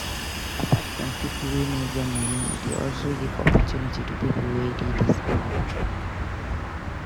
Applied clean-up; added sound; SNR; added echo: none; Bus; -1 dB; none.